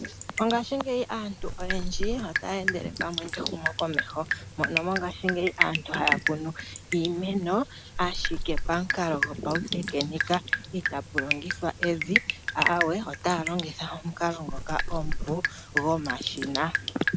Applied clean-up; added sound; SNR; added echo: none; Drip; 1 dB; none.